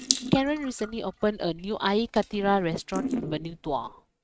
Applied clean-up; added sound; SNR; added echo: neural mask model RNNoise.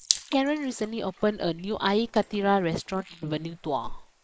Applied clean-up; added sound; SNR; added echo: neural mask model Resemble Enhance denoiser.